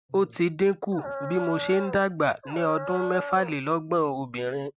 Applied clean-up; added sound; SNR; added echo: none; Dog; 8 dB; none.